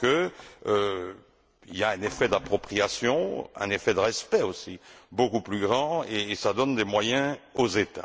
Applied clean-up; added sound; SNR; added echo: none; none; none; none.